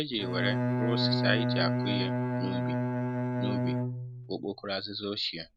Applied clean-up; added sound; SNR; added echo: none; Bowed string instrument; -4 dB; none.